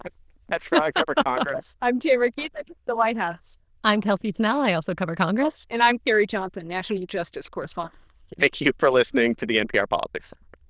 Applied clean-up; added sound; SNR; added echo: neural diffusion model UNIVERSE++.